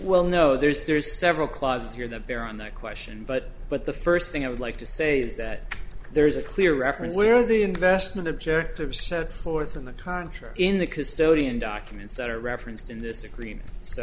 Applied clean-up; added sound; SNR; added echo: none; none; none; none.